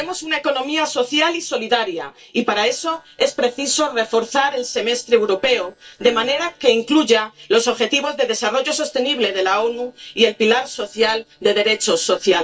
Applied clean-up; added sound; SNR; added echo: neural separator model SepFormer DNS4.